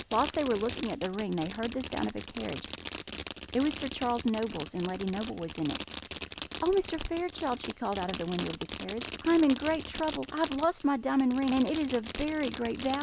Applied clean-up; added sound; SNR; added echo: none; Fireworks; 6 dB; none.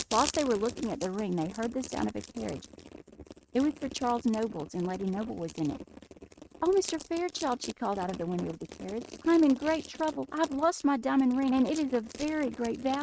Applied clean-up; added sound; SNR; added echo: neural mask model RNNoise.